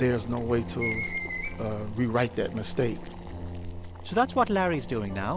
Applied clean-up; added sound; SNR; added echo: none; Boiling + Screech; 9 dB; none.